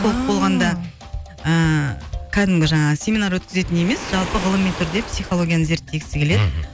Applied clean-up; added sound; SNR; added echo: none; Waves, surf; 16 dB; none.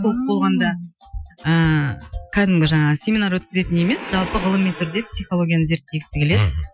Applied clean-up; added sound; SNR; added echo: classical method Wiener filter.